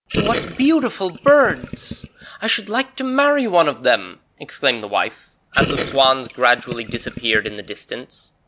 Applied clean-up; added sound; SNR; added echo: none; Gurgling; 9 dB; none.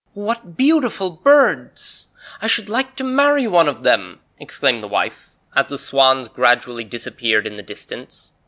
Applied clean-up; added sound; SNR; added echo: none; none; none; none.